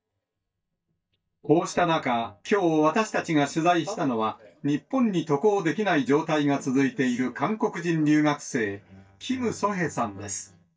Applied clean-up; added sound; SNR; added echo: neural mask model DeepFilterNet 3.